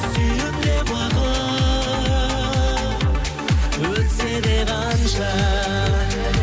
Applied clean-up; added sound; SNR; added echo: none; none; none; none.